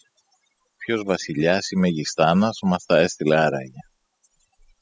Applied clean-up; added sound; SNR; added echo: classical method spectral subtraction.